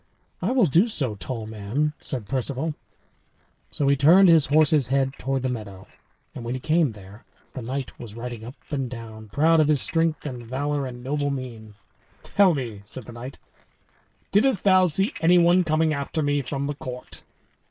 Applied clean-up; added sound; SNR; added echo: neural mask model Resemble Enhance denoiser.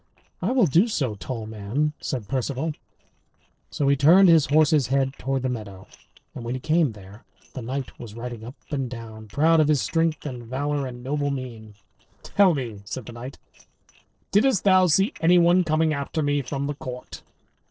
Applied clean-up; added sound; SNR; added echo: neural separator model SepFormer DNS4.